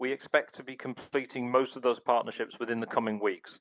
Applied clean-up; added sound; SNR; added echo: none; none; none; none.